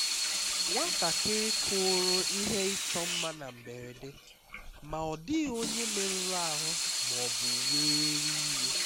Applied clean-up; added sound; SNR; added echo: none; Sink (filling or washing) / Water tap, faucet; -5 dB; none.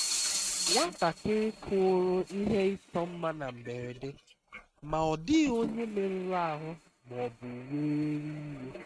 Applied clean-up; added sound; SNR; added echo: neural mask model RNNoise.